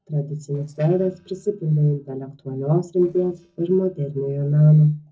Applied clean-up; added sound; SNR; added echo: neural separator model SepFormer DNS4.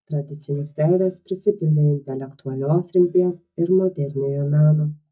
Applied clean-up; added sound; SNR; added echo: neural mask model DeepFilterNet 3.